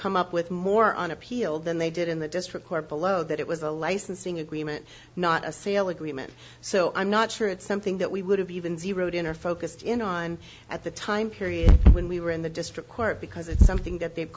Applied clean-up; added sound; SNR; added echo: none; none; none; none.